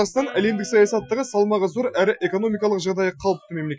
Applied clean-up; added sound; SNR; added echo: classical method Wiener filter.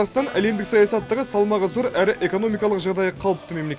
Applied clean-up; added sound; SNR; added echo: none; Wind instrument, woodwind instrument + Brass instrument; 19 dB; none.